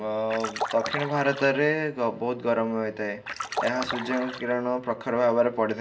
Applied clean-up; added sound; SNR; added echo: none; Splash, splatter; 7 dB; reverberation time 0.4 s.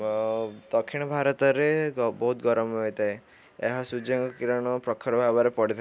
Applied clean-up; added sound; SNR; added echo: none; none; none; none.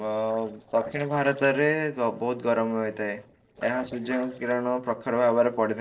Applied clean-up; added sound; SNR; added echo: neural separator model SepFormer DNS4.